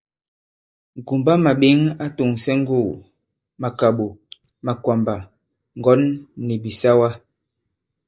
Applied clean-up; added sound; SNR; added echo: neural mask model DeepFilterNet 3.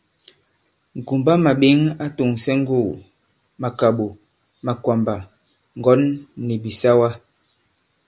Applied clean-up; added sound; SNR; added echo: none; none; none; none.